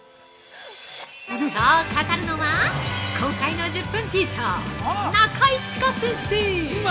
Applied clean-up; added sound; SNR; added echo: none; none; none; none.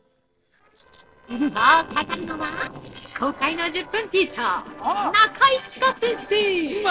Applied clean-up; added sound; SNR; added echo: neural separator model SepFormer DNS4.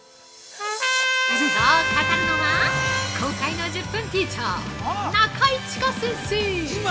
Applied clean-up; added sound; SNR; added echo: none; Trumpet; 0 dB; none.